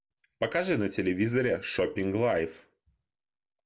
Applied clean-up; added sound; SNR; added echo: none; none; none; none.